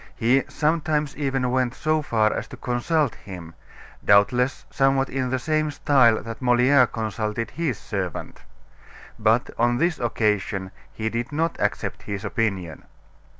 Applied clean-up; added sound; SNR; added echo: none; none; none; none.